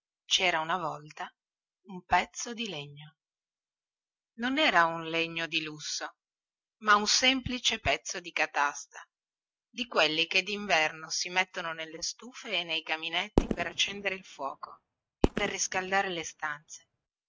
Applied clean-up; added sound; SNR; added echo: neural mask model RNNoise.